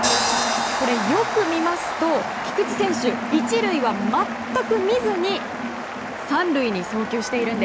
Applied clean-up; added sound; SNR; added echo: none; Hi-hat + Sink (filling or washing); 8 dB; none.